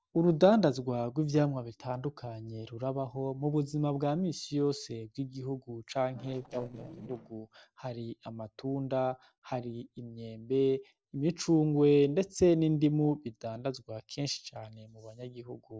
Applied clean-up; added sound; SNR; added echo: neural separator model SepFormer DNS4.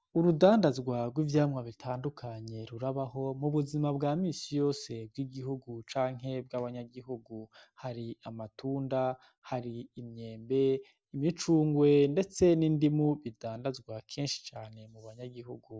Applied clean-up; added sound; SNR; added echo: none; none; none; none.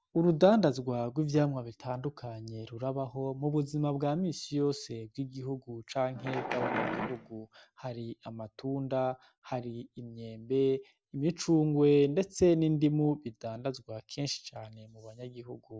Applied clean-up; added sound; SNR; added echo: none; Wild animals; 5 dB; none.